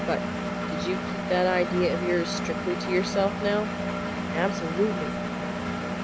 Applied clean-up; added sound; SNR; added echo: none; Engine; 1 dB; none.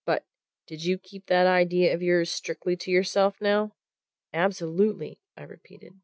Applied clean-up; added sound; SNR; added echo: none; none; none; none.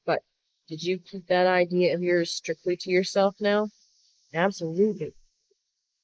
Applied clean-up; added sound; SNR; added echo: neural mask model Resemble Enhance denoiser.